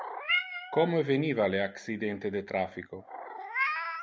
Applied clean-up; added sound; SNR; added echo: none; Meow; 5 dB; none.